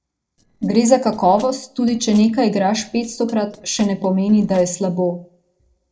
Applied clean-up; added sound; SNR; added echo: neural separator model SepFormer DNS4.